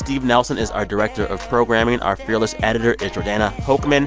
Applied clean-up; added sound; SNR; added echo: none; none; none; none.